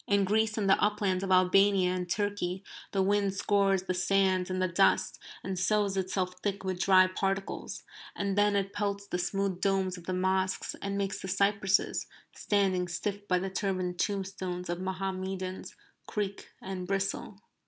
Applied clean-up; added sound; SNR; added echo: none; none; none; none.